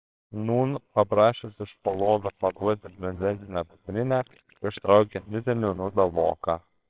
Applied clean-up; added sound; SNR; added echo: neural separator model SepFormer WHAMR!.